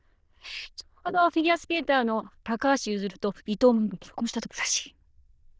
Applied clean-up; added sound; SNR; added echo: neural diffusion model UNIVERSE++.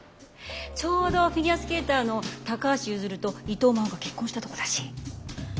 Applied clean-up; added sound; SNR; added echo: none; Musical instrument; 13 dB; none.